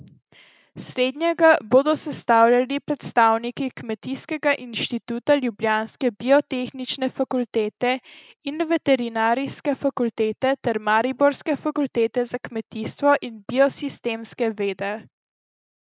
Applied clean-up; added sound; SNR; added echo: none; none; none; none.